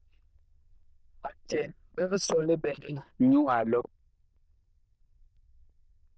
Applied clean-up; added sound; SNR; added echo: neural diffusion model UNIVERSE++.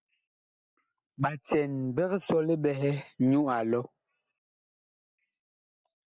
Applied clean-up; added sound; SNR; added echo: none; none; none; none.